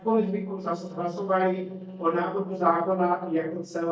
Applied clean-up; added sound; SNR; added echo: neural mask model DeepFilterNet 3.